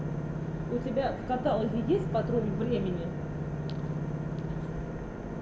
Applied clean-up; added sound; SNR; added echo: none; Engine / Boat, Water vehicle; 0 dB; reverberation time 1.7 s.